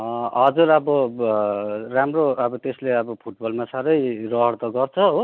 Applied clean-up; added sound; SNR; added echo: none; none; none; none.